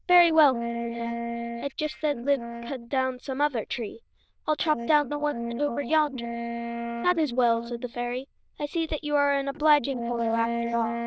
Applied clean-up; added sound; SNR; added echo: neural diffusion model UNIVERSE++.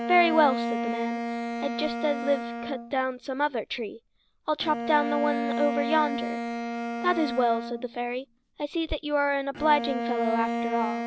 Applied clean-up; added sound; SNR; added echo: none; Bowed string instrument; 4 dB; none.